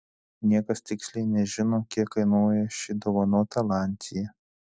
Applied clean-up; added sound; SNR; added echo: none; none; none; none.